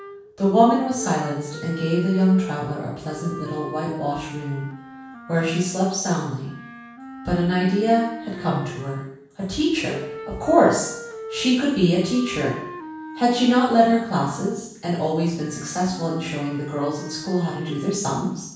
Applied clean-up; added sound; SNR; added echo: none; Wind instrument, woodwind instrument; 15 dB; reverberation time 0.7 s.